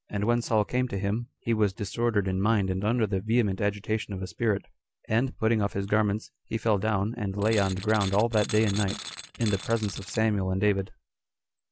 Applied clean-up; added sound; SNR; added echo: none; Tools; 12 dB; none.